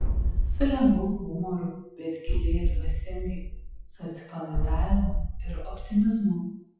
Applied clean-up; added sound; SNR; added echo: classical method WPE with log-MMSE.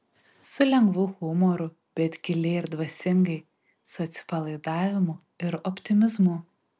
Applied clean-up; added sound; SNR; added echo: none; none; none; none.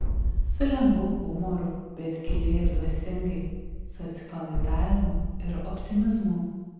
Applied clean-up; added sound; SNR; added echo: none; Boom; -1 dB; reverberation time 1.2 s.